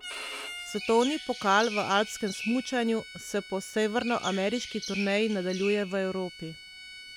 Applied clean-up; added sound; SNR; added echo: none; Bowed string instrument + Chirp, tweet; 11 dB; none.